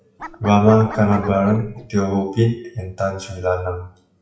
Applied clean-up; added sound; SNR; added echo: classical method WPE with log-MMSE.